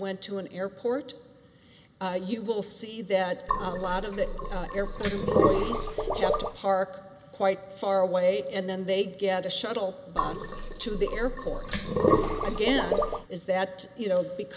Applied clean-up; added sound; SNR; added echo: none; Sink (filling or washing); -2 dB; none.